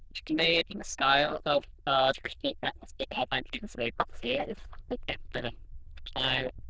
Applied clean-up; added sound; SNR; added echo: neural diffusion model UNIVERSE++.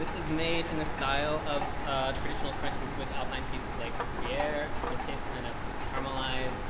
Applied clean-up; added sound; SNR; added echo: none; Rain; -2 dB; none.